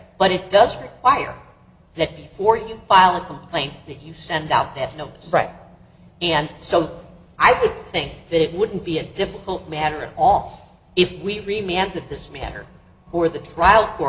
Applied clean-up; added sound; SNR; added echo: none; none; none; none.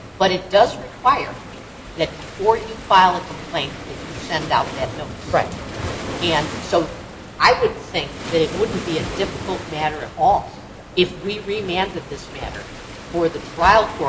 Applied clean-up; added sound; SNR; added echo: none; Waves, surf; 11 dB; none.